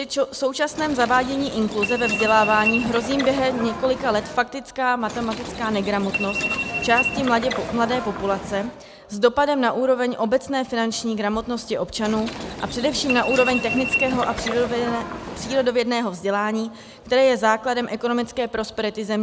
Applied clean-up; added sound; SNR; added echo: none; Subway, metro, underground; 6 dB; none.